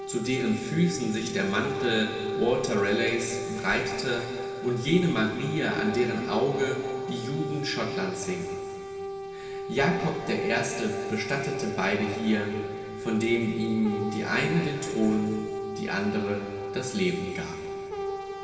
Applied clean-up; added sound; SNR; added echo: none; Brass instrument; 6 dB; reverberation time 2.5 s.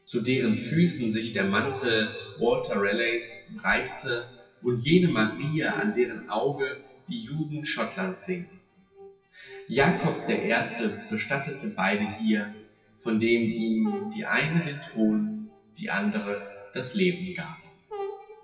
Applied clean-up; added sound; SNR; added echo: classical method WPE with log-MMSE.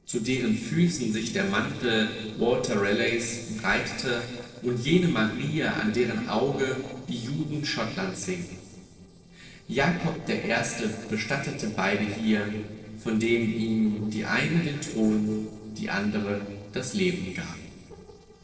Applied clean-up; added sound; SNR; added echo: neural separator model SepFormer DNS4.